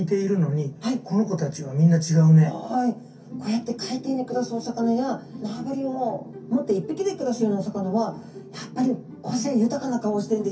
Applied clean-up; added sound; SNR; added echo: none; none; none; reverberation time 0.3 s.